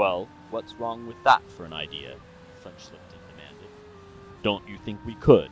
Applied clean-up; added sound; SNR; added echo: none; Wind instrument, woodwind instrument + Truck; 20 dB; none.